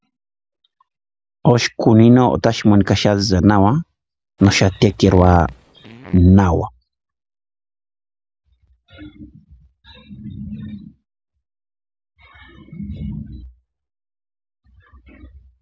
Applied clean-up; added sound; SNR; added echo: none; Fart; 19 dB; none.